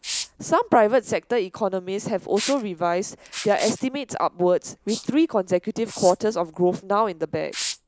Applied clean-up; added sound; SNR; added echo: neural mask model Resemble Enhance denoiser.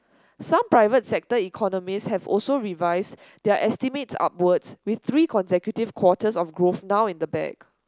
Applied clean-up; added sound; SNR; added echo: none; none; none; none.